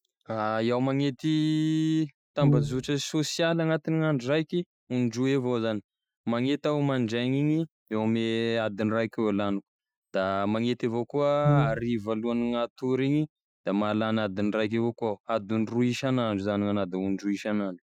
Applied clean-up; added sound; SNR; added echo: classical method Wiener filter.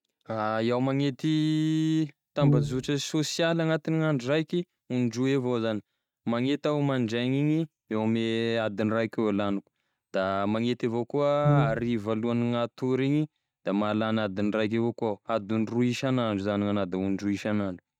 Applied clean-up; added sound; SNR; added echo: neural mask model RNNoise.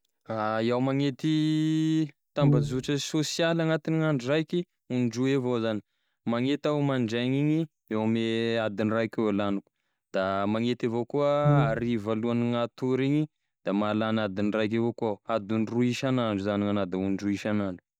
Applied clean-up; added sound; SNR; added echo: neural mask model DeepFilterNet 3.